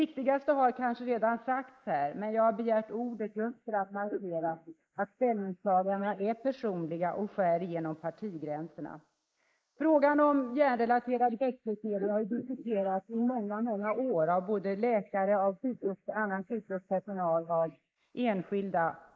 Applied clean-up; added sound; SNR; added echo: neural mask model Resemble Enhance denoiser.